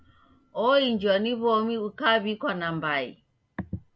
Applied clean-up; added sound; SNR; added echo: none; none; none; none.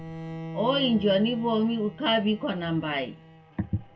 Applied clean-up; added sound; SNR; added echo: none; Bowed string instrument; 14 dB; reverberation time 0.1 s.